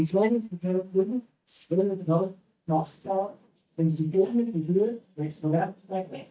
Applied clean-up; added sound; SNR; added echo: neural mask model DeepFilterNet 3.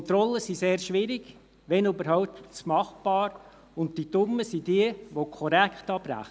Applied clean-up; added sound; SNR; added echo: none; none; none; none.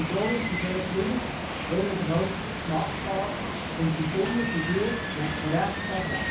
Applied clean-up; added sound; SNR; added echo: none; Water; 2 dB; reverberation time 0.5 s.